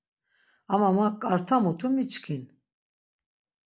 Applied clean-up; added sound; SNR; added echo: none; none; none; none.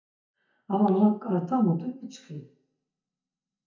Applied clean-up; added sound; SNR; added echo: neural mask model DeepFilterNet 3.